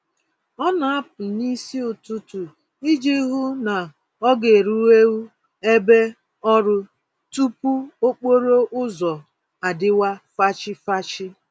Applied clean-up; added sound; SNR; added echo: none; none; none; none.